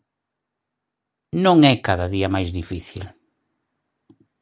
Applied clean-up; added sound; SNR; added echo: none; none; none; none.